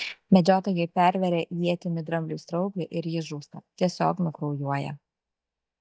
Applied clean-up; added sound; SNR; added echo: neural mask model DeepFilterNet 3.